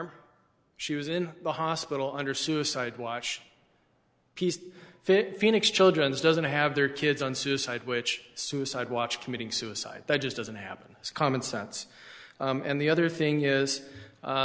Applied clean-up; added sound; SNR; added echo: none; none; none; none.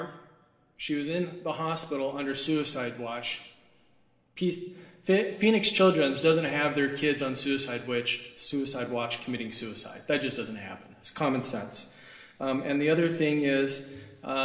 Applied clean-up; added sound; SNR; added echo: none; none; none; reverberation time 1.8 s.